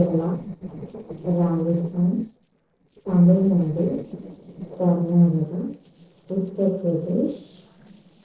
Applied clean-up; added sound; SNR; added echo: neural separator model SepFormer DNS4.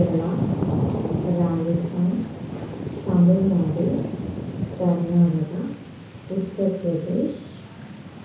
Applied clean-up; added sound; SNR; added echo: none; Thunder / Rain; 6 dB; reverberation time 0.6 s.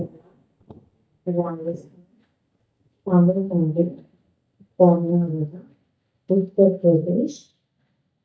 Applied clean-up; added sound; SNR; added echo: neural mask model DeepFilterNet 3.